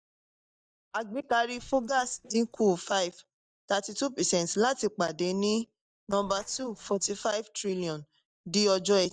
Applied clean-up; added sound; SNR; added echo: neural mask model DeepFilterNet 3.